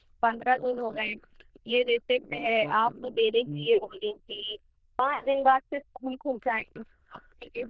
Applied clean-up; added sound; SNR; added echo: neural diffusion model UNIVERSE++.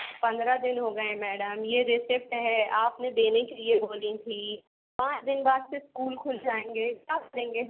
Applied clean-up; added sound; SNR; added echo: none; none; none; none.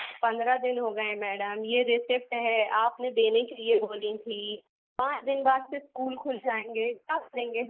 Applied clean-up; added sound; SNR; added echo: neural mask model Resemble Enhance denoiser.